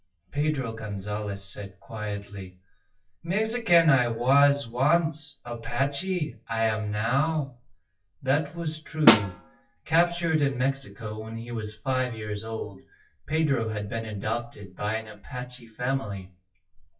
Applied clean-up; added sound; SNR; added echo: classical method WPE with log-MMSE.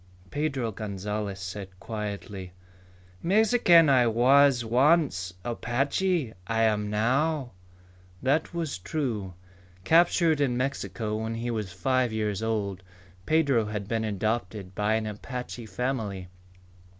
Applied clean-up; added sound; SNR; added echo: none; none; none; none.